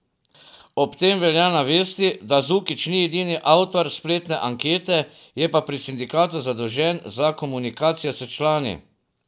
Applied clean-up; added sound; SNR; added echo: none; none; none; none.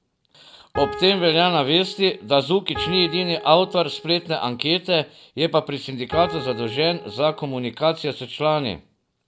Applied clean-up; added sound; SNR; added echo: none; Piano; 12 dB; none.